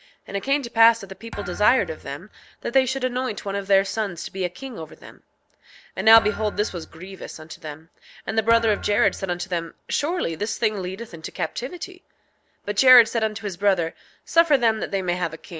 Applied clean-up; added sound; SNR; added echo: none; Thump, thud; 15 dB; none.